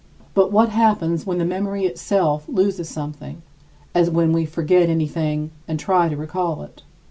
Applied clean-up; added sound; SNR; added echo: none; none; none; none.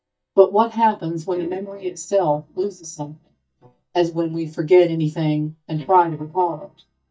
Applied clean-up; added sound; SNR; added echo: neural mask model DeepFilterNet 3.